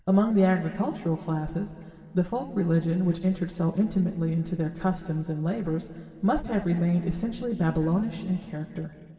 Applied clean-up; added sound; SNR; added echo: none; none; none; reverberation time 2.4 s.